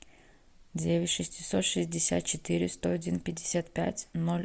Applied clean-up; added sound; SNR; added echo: none; none; none; none.